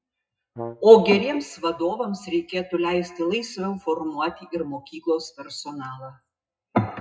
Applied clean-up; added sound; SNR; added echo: classical method WPE with log-MMSE.